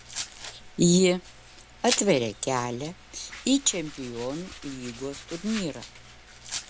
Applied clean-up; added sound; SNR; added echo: none; Domestic sounds, home sounds; 12 dB; none.